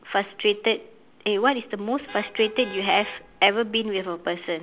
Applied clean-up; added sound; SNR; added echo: none; Vehicle horn, car horn, honking; 18 dB; none.